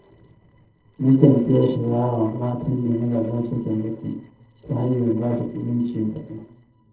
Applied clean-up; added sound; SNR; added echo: neural separator model SepFormer DNS4.